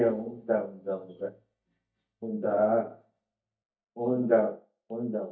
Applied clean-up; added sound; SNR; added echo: neural mask model DeepFilterNet 3.